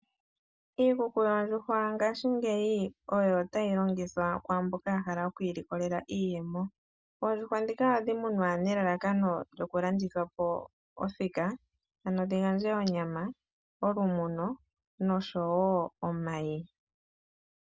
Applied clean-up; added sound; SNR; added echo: none; none; none; none.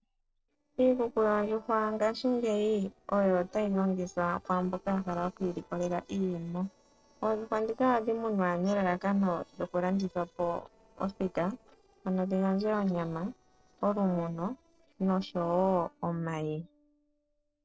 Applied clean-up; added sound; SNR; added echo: neural separator model SepFormer DNS4.